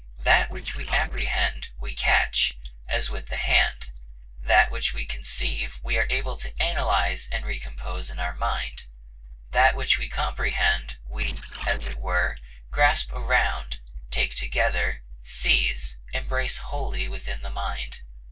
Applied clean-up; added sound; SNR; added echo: neural separator model SepFormer DNS4.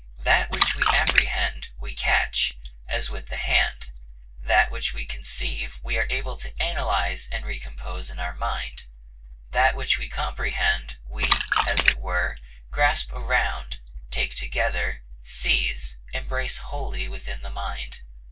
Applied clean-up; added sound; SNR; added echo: none; Splash, splatter; 1 dB; reverberation time 0.1 s.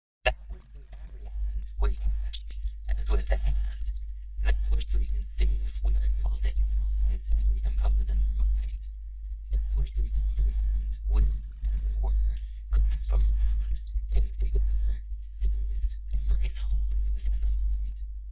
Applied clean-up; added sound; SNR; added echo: neural mask model DeepFilterNet 3.